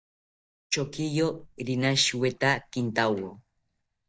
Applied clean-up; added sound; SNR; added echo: neural mask model DeepFilterNet 3.